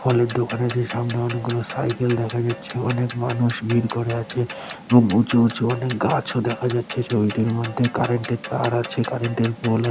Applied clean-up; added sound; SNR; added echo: none; Clock; 13 dB; none.